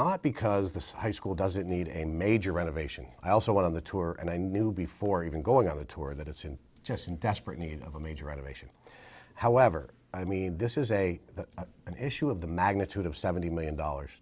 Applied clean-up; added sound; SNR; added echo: none; none; none; none.